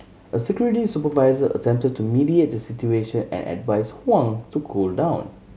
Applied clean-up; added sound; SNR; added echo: none; none; none; none.